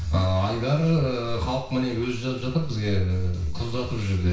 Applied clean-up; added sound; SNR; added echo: none; Chirp, tweet; 10 dB; reverberation time 0.6 s.